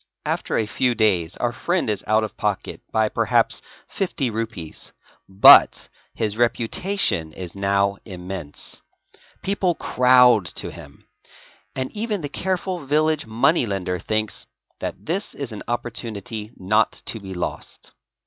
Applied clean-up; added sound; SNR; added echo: none; none; none; none.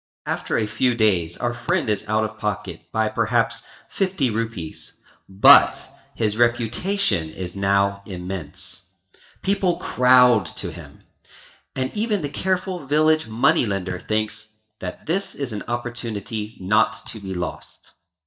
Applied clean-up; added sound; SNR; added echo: neural mask model DeepFilterNet 3.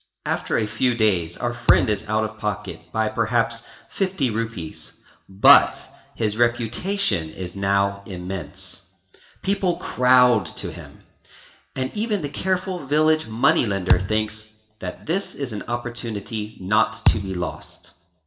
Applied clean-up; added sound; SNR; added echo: none; Thump, thud; -1 dB; reverberation time 0.6 s.